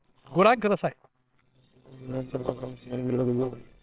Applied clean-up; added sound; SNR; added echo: neural separator model SepFormer WHAMR!.